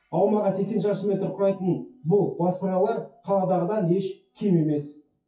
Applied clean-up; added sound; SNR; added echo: classical method WPE with log-MMSE.